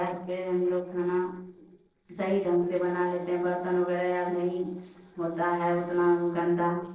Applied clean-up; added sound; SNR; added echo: neural separator model SepFormer DNS4.